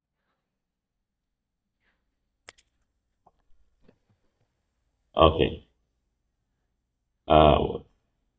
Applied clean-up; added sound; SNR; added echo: neural mask model DeepFilterNet 3.